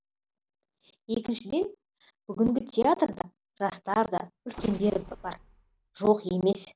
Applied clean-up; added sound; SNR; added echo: neural separator model SepFormer DNS4.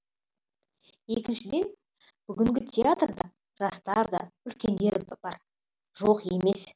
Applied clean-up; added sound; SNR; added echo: none; none; none; none.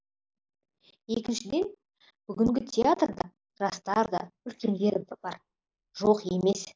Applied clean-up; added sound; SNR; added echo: neural mask model Resemble Enhance denoiser.